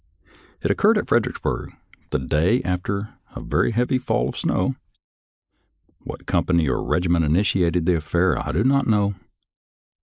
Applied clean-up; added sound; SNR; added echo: neural mask model Resemble Enhance denoiser.